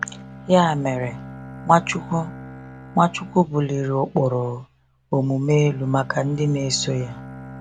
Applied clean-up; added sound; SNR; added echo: none; Bowed string instrument; 16 dB; none.